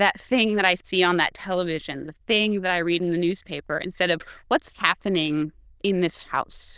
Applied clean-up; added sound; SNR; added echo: neural diffusion model UNIVERSE++.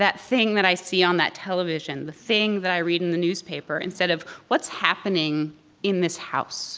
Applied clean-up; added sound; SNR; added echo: none; none; none; none.